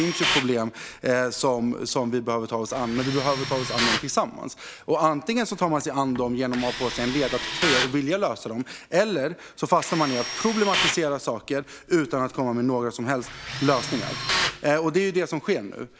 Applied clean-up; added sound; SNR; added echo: none; Tools; 7 dB; none.